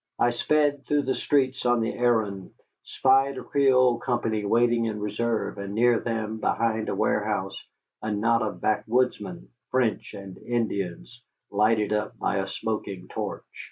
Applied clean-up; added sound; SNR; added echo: none; none; none; none.